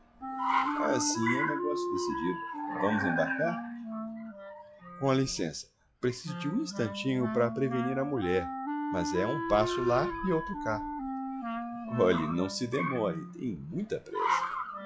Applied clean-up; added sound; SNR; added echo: classical method log-MMSE.